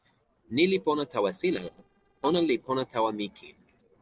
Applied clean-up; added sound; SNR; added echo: neural separator model SepFormer DNS4.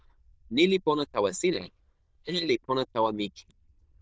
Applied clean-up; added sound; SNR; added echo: neural diffusion model UNIVERSE++.